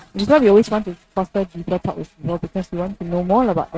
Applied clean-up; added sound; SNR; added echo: neural mask model RNNoise.